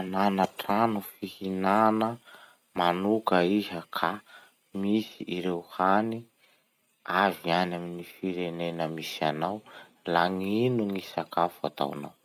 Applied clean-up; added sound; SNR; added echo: none; none; none; none.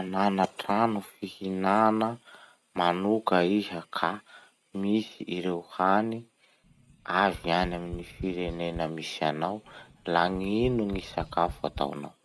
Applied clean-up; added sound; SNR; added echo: none; Tap; 14 dB; none.